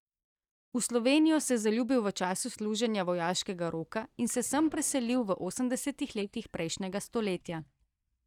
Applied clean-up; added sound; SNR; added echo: neural mask model DeepFilterNet 3.